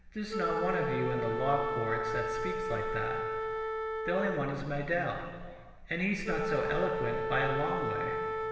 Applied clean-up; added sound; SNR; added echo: none; Wind instrument, woodwind instrument; 1 dB; reverberation time 1.6 s.